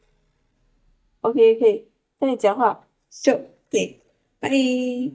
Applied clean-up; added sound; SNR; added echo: neural mask model DeepFilterNet 3.